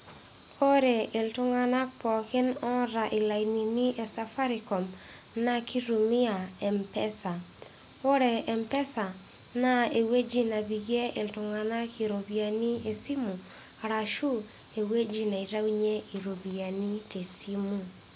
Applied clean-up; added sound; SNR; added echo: none; none; none; none.